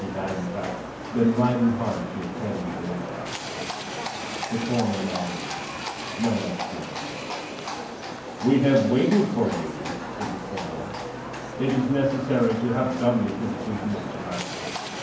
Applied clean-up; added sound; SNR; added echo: none; Livestock, farm animals, working animals; 6 dB; reverberation time 0.9 s.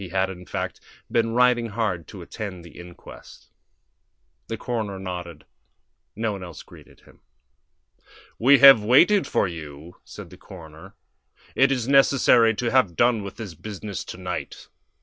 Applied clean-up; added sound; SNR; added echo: none; none; none; none.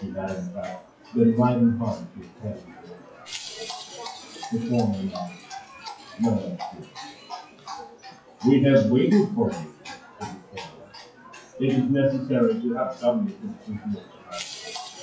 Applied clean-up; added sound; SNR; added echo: classical method WPE with log-MMSE.